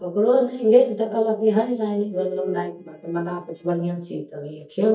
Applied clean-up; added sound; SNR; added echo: neural mask model DeepFilterNet 3.